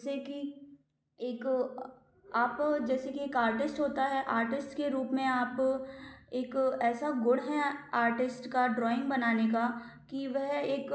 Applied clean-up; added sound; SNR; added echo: none; none; none; none.